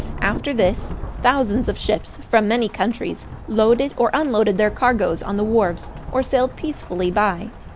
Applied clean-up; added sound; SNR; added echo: none; Rain / Thunderstorm; 11 dB; none.